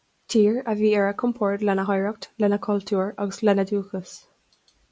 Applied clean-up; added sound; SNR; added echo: none; none; none; none.